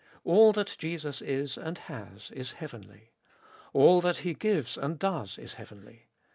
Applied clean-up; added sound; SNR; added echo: none; none; none; none.